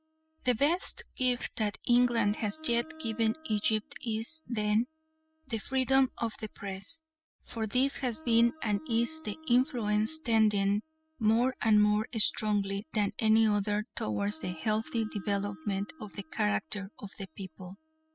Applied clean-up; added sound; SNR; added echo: classical method spectral subtraction.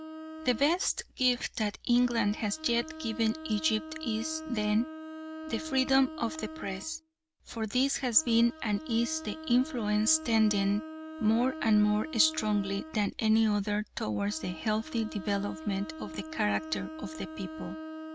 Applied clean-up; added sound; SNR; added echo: none; Bowed string instrument; 13 dB; none.